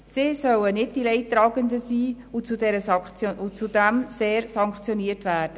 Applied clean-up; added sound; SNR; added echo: none; none; none; none.